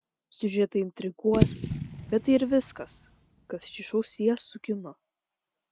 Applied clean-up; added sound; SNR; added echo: none; Fireworks / Boom; 4 dB; none.